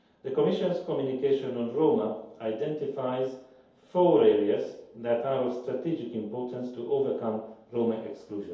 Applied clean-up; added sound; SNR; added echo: none; none; none; reverberation time 0.8 s.